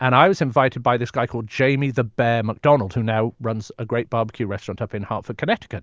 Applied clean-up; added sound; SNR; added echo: none; none; none; none.